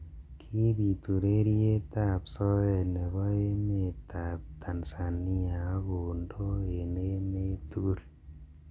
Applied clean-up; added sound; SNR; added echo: none; none; none; none.